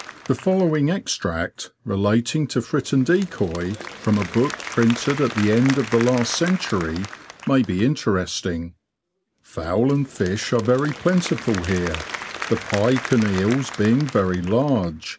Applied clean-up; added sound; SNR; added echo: none; Applause / Crowd; 14 dB; none.